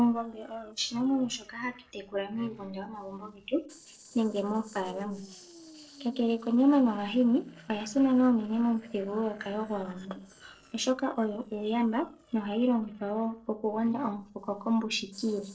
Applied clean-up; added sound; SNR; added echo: neural separator model SepFormer DNS4.